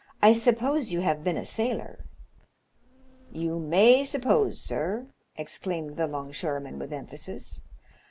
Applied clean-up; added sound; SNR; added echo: none; Insect; 16 dB; none.